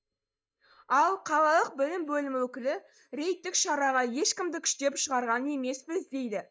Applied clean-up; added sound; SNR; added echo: neural mask model DeepFilterNet 3.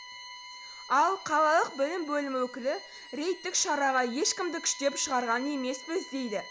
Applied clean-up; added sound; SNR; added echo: none; Bowed string instrument + Bowed string instrument; 16 dB; none.